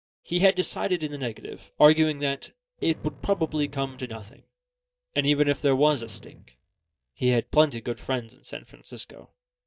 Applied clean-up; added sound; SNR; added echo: neural mask model DeepFilterNet 3.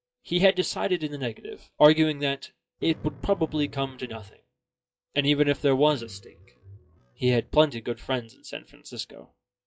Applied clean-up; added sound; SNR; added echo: classical method log-MMSE.